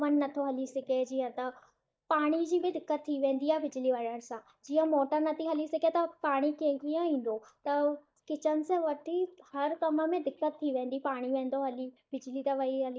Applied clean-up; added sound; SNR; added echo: neural mask model DeepFilterNet 3.